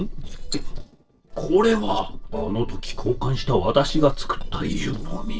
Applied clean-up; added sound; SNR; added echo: neural separator model SepFormer DNS4.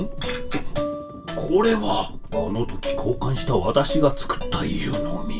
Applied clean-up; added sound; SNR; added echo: none; Livestock, farm animals, working animals; 19 dB; reverberation time 0.2 s.